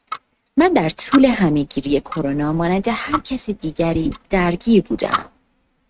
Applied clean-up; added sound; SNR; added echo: neural mask model RNNoise.